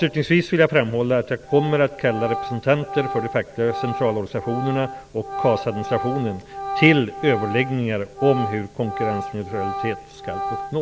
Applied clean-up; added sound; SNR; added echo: none; Organ; 9 dB; none.